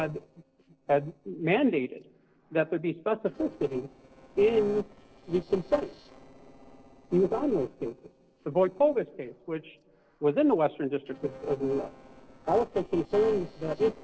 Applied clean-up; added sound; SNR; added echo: neural separator model SepFormer DNS4.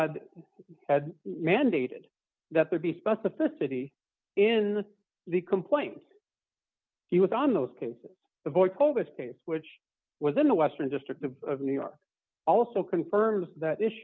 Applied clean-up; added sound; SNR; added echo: none; none; none; none.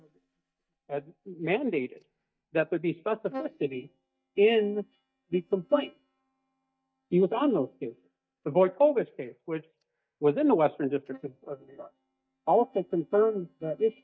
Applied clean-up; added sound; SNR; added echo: neural mask model DeepFilterNet 3.